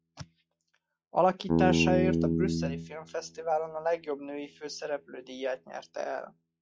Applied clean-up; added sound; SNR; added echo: classical method log-MMSE.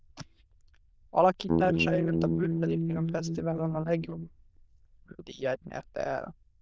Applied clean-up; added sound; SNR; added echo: neural diffusion model UNIVERSE++.